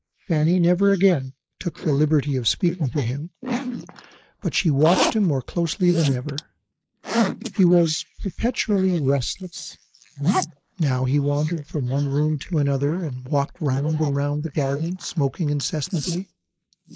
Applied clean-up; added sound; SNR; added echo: neural mask model Resemble Enhance denoiser.